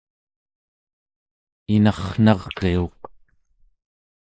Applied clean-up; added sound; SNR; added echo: neural mask model Resemble Enhance denoiser.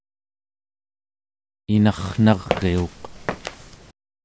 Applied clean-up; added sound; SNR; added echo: none; Walk, footsteps; 7 dB; none.